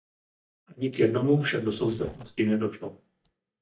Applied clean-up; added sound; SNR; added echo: neural mask model DeepFilterNet 3.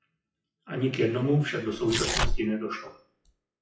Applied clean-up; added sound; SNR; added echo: classical method WPE with log-MMSE.